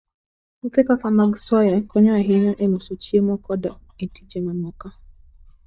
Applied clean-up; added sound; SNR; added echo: neural mask model DeepFilterNet 3.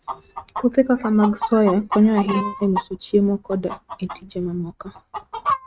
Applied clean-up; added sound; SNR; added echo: neural mask model RNNoise.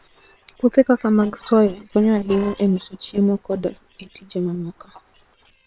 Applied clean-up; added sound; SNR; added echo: neural separator model SepFormer WHAM!.